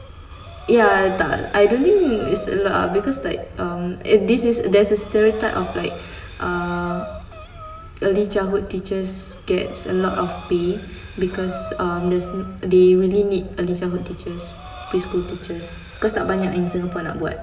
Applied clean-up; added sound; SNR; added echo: none; Breathing; 19 dB; reverberation time 1.0 s.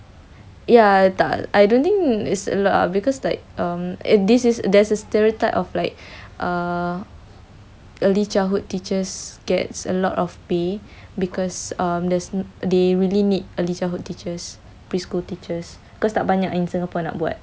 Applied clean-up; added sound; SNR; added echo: none; none; none; none.